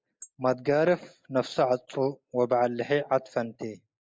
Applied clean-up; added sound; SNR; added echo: neural mask model Resemble Enhance denoiser.